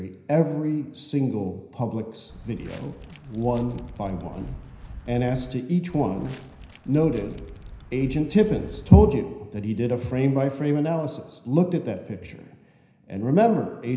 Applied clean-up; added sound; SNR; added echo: none; Walk, footsteps; 16 dB; reverberation time 0.9 s.